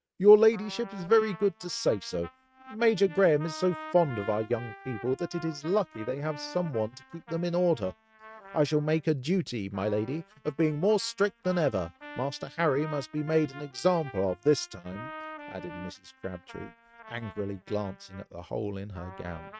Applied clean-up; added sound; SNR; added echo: neural mask model RNNoise.